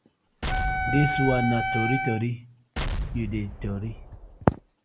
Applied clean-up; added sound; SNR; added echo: none; Explosion + Wind instrument, woodwind instrument; 1 dB; none.